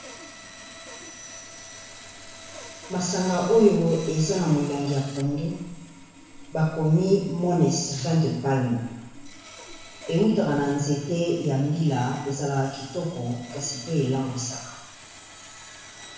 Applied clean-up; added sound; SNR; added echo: none; Sawing; 17 dB; reverberation time 1.0 s.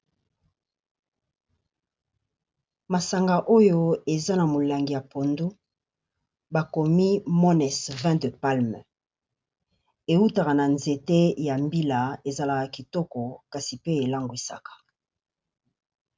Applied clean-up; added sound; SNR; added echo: none; none; none; none.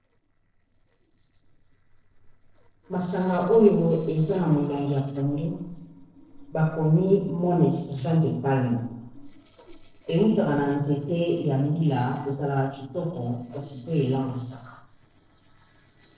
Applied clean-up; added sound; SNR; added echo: neural separator model SepFormer DNS4.